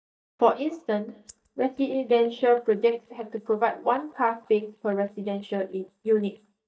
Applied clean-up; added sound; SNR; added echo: neural mask model DeepFilterNet 3.